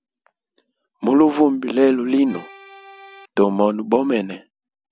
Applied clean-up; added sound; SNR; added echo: none; Accordion; 20 dB; none.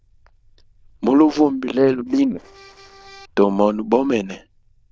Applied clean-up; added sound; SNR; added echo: neural diffusion model UNIVERSE++.